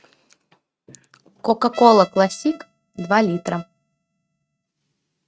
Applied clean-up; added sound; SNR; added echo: neural mask model RNNoise.